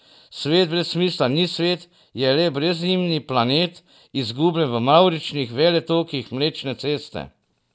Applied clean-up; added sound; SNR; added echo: none; none; none; none.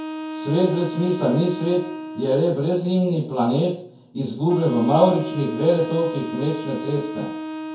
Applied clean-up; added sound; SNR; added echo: none; Wind instrument, woodwind instrument; 10 dB; reverberation time 0.6 s.